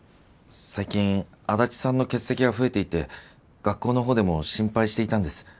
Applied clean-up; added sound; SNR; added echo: none; none; none; none.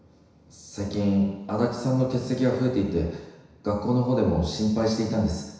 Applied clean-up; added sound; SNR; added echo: none; none; none; reverberation time 1.0 s.